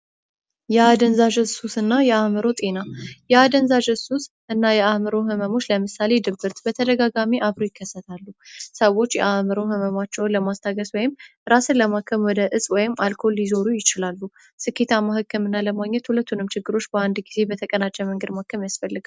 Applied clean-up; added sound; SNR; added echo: none; none; none; none.